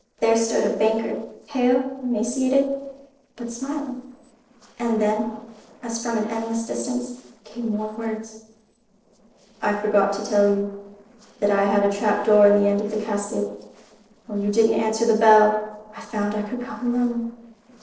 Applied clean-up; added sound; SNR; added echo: neural separator model SepFormer DNS4.